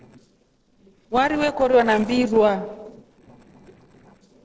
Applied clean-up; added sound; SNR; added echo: neural separator model SepFormer DNS4.